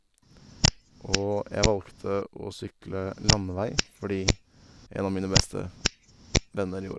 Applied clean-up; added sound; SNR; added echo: none; Hands; -2 dB; none.